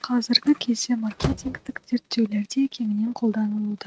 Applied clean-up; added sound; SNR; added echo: neural mask model RNNoise.